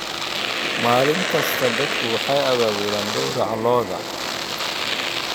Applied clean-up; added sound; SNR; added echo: none; Domestic sounds, home sounds; 1 dB; none.